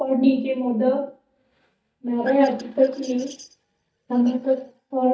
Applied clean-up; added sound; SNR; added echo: neural mask model DeepFilterNet 3.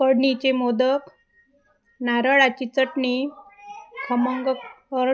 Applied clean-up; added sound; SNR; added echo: none; none; none; none.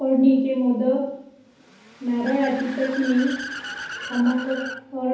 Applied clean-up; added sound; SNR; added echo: none; Accelerating, revving, vroom / Car; 14 dB; reverberation time 0.9 s.